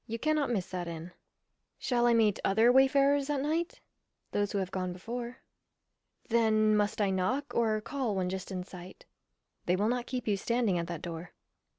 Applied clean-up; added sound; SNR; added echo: none; none; none; none.